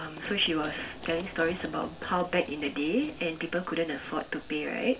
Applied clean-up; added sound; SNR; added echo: none; Run; 16 dB; reverberation time 0.2 s.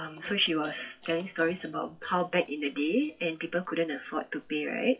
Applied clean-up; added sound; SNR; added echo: classical method WPE with log-MMSE.